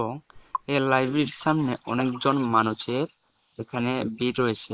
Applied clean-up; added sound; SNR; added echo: neural mask model Resemble Enhance denoiser.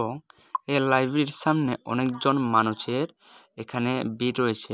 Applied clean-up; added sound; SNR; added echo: none; none; none; none.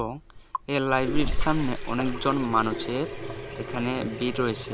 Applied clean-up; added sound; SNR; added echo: none; Bathtub (filling or washing) / Water / Splash, splatter + Sink (filling or washing) / Water tap, faucet; 2 dB; none.